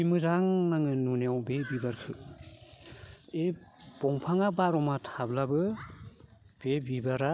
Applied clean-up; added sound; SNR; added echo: none; none; none; none.